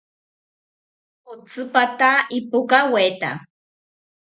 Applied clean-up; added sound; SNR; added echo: none; none; none; none.